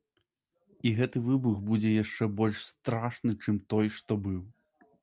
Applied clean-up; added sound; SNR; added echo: none; none; none; none.